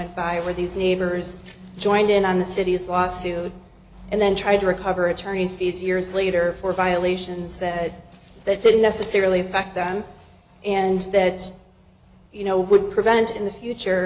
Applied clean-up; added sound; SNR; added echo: none; none; none; none.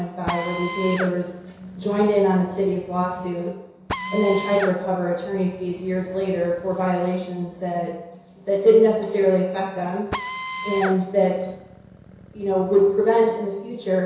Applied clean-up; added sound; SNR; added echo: none; Drill; 11 dB; reverberation time 0.7 s.